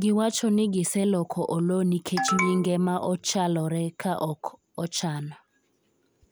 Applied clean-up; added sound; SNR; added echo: none; none; none; none.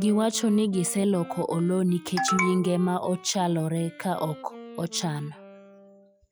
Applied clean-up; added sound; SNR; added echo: classical method log-MMSE.